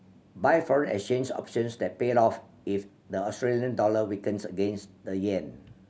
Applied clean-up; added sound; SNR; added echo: none; none; none; none.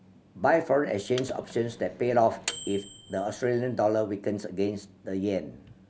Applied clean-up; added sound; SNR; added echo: none; Microwave oven; 14 dB; none.